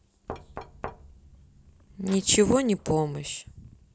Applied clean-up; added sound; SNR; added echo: none; Knock; 16 dB; none.